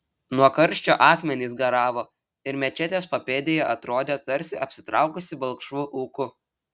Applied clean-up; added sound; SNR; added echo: none; none; none; none.